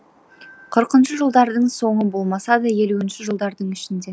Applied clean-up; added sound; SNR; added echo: none; none; none; none.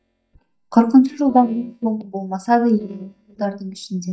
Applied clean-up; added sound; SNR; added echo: neural mask model DeepFilterNet 3.